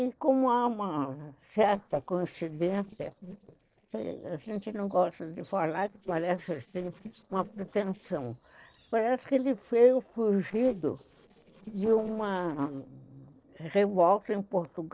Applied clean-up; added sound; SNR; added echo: neural separator model SepFormer DNS4.